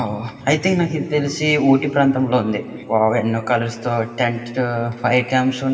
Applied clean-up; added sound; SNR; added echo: none; none; none; reverberation time 1.9 s.